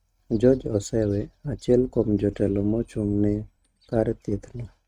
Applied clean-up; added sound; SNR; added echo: neural mask model RNNoise.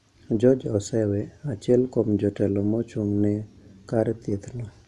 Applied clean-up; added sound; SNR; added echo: none; none; none; none.